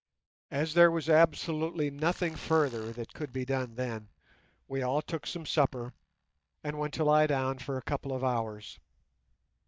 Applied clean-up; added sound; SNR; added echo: neural mask model DeepFilterNet 3.